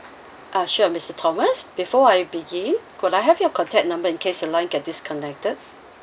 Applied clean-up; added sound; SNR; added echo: none; none; none; none.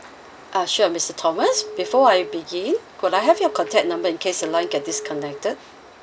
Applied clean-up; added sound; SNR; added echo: none; Telephone; 12 dB; none.